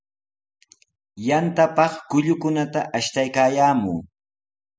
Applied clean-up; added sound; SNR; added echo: none; none; none; none.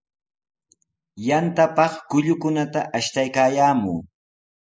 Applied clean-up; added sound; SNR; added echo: neural mask model Resemble Enhance denoiser.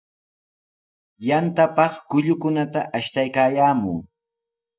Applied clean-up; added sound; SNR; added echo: neural mask model DeepFilterNet 3.